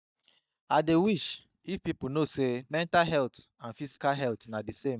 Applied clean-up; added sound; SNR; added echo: neural mask model DeepFilterNet 3.